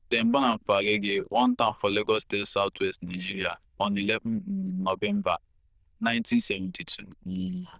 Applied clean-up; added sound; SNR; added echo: neural diffusion model UNIVERSE++.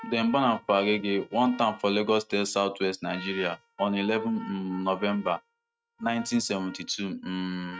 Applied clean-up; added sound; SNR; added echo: neural mask model RNNoise.